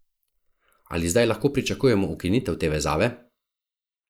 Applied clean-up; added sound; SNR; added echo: neural mask model Resemble Enhance denoiser.